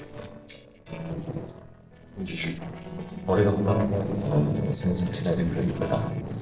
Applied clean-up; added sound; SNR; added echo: neural separator model SepFormer DNS4.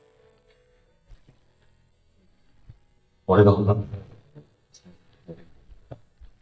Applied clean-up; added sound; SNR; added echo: neural mask model DeepFilterNet 3.